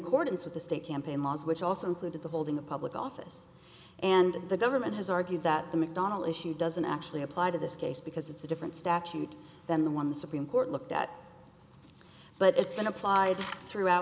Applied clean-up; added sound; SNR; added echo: none; none; none; none.